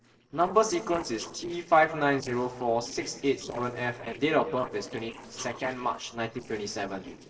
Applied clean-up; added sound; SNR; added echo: neural separator model SepFormer DNS4.